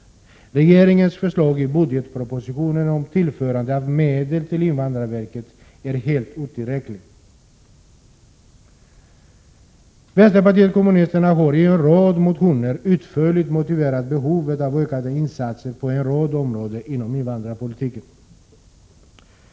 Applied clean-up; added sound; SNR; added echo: none; none; none; none.